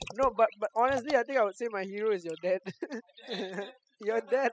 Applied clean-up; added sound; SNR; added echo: classical method spectral subtraction.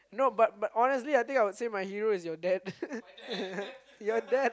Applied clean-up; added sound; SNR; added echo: none; none; none; none.